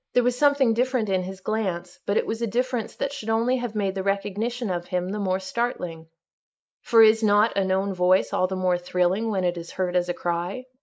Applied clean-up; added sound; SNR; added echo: neural mask model Resemble Enhance denoiser.